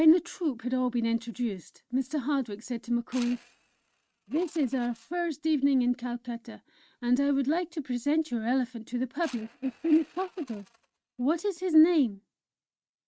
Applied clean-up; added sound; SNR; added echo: neural mask model RNNoise.